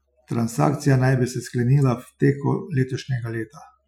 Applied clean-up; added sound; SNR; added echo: classical method Wiener filter.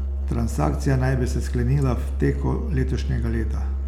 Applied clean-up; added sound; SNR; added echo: none; Musical instrument; 0 dB; none.